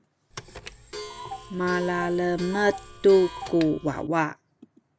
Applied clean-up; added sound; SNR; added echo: none; Clock; 13 dB; none.